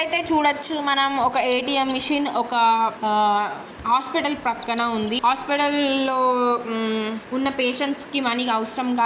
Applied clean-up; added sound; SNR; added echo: none; Chirp, tweet; 15 dB; none.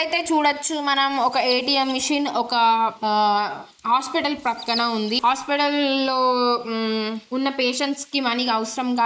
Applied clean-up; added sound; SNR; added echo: neural mask model Resemble Enhance denoiser.